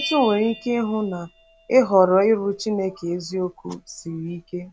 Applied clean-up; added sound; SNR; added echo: none; Bell; 18 dB; none.